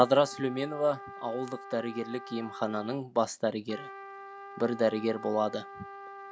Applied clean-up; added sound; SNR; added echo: none; Trumpet; 14 dB; none.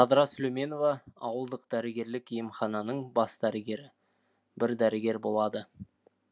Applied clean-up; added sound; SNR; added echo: none; none; none; none.